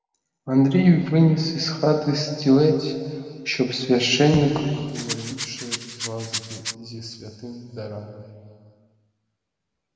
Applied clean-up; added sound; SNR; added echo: none; Rattle; 10 dB; reverberation time 2.3 s.